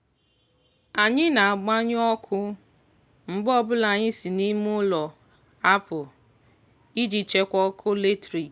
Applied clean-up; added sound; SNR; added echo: none; none; none; none.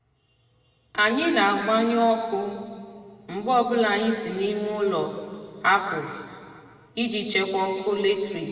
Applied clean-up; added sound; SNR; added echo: none; none; none; reverberation time 2.0 s.